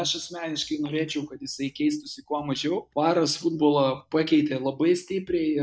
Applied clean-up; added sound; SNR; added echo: neural mask model DeepFilterNet 3.